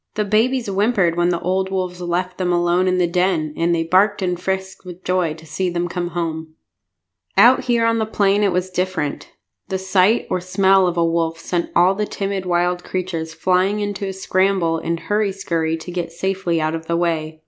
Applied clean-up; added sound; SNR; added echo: none; none; none; none.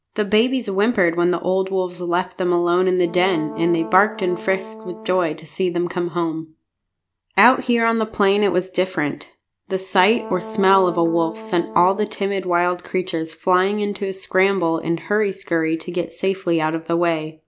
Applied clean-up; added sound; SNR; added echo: none; Brass instrument; 14 dB; none.